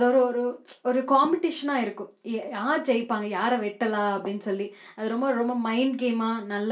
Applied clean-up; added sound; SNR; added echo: none; none; none; reverberation time 0.3 s.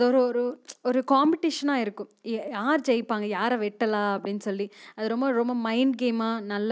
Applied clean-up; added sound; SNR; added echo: none; none; none; none.